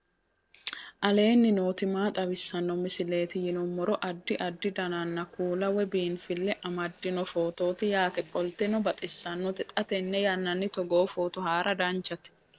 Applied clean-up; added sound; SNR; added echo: neural separator model SepFormer DNS4.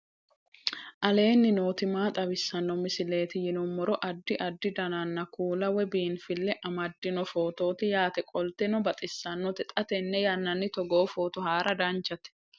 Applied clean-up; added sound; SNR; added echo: none; none; none; none.